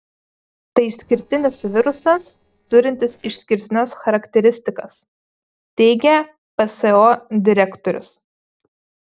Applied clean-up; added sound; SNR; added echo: neural separator model SepFormer DNS4.